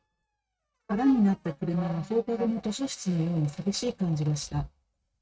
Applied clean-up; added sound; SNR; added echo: neural mask model RNNoise.